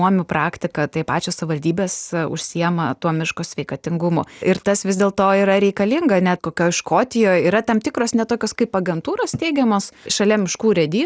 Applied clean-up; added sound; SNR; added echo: none; none; none; none.